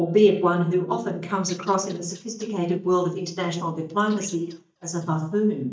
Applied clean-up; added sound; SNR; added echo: neural mask model DeepFilterNet 3.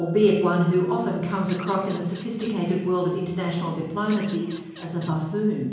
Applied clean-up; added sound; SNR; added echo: none; Bird vocalization, bird call, bird song / Fowl; 19 dB; reverberation time 1.0 s.